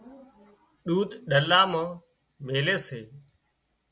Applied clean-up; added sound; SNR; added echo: none; none; none; none.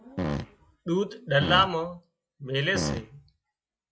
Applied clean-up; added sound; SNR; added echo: classical method log-MMSE.